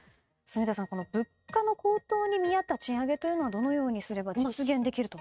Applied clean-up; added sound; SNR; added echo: neural mask model RNNoise.